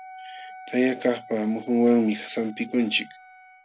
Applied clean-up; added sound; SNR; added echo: none; Wind instrument, woodwind instrument; 19 dB; none.